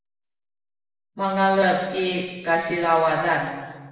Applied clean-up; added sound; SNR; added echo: none; none; none; reverberation time 1.2 s.